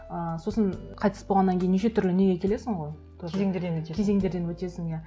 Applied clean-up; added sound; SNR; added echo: none; none; none; none.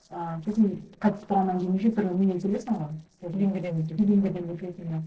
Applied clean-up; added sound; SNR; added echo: neural separator model SepFormer DNS4.